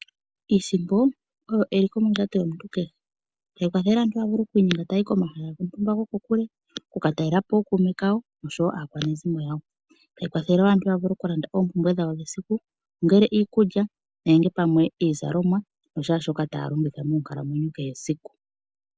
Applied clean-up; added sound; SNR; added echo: none; none; none; none.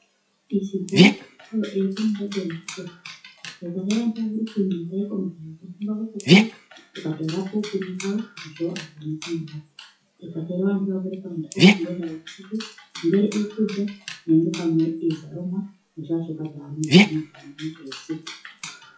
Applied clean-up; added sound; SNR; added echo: classical method WPE with log-MMSE.